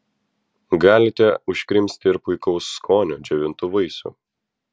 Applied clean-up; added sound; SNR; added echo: none; none; none; none.